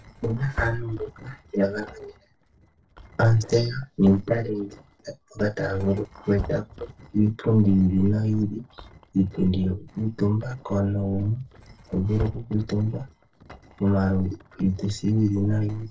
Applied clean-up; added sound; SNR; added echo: neural separator model SepFormer DNS4.